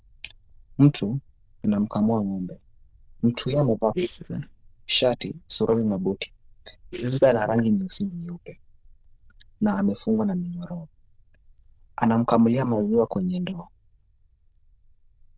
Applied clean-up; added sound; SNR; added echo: neural diffusion model UNIVERSE++.